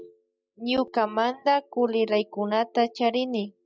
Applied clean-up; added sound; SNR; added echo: neural mask model DeepFilterNet 3.